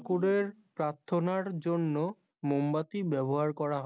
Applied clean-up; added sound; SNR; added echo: none; none; none; none.